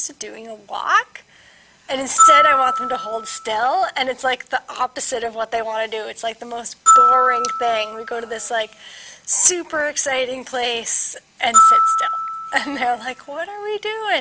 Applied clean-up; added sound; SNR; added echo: none; Glockenspiel; -2 dB; none.